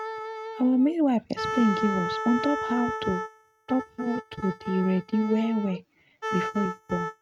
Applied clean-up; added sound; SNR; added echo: neural mask model RNNoise.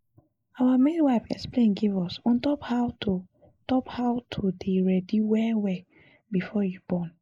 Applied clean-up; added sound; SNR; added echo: neural mask model Resemble Enhance denoiser.